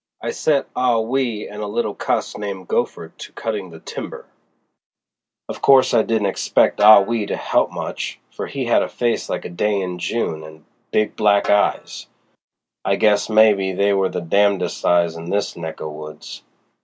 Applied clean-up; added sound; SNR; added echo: none; Snare drum; 19 dB; none.